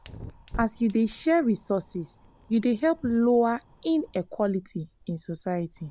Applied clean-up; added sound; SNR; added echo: none; Fire; 19 dB; none.